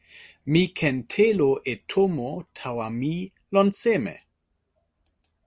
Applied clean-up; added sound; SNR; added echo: none; none; none; none.